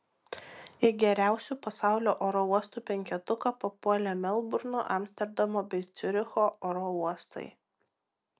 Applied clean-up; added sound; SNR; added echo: none; none; none; none.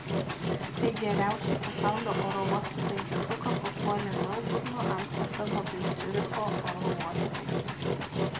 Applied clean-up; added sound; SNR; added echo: none; Engine; -3 dB; reverberation time 1.2 s.